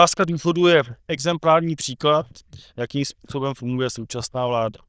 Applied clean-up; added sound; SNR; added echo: neural diffusion model UNIVERSE++.